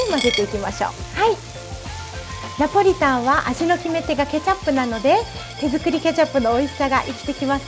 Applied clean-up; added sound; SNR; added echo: none; Coin (dropping); 16 dB; none.